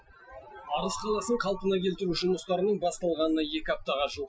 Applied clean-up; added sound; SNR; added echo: classical method Wiener filter.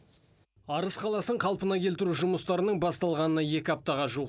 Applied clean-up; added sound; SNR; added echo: none; none; none; none.